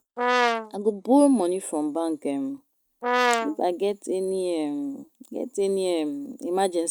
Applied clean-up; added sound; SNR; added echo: neural mask model RNNoise.